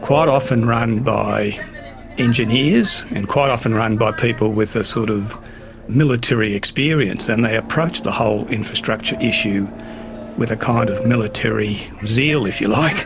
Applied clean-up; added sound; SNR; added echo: none; Subway, metro, underground; 13 dB; none.